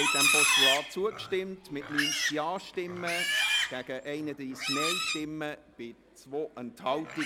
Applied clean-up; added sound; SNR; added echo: none; Livestock, farm animals, working animals; -4 dB; none.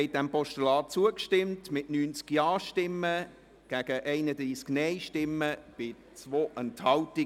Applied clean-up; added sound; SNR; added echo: none; none; none; none.